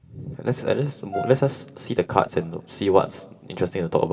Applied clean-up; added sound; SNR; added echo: none; Brass instrument; 13 dB; reverberation time 1.7 s.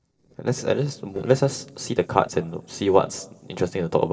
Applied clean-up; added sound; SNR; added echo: neural separator model SepFormer DNS4.